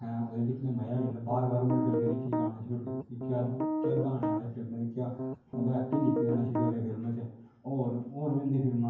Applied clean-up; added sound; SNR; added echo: none; Piano; 1 dB; reverberation time 0.9 s.